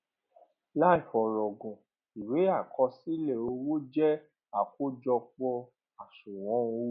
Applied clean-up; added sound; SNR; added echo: none; none; none; none.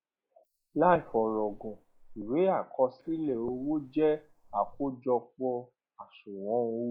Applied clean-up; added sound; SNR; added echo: neural mask model Resemble Enhance denoiser.